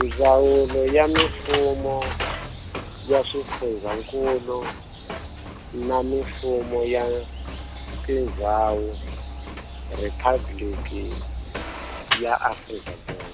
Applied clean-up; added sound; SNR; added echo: none; Bird vocalization, bird call, bird song + Printer; 6 dB; none.